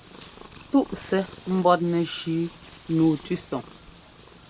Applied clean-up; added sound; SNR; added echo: none; Purr; 20 dB; none.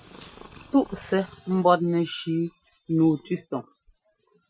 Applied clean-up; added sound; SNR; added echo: classical method Wiener filter.